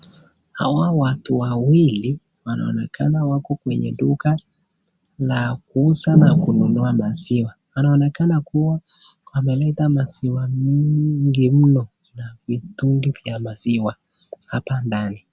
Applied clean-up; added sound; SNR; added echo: none; none; none; none.